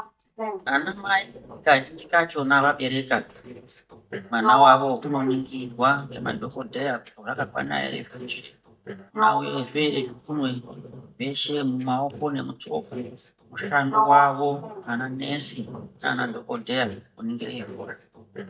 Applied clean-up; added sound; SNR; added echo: neural mask model DeepFilterNet 3.